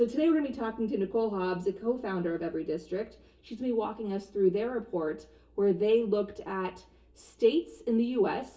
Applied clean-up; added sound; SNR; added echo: none; none; none; reverberation time 0.2 s.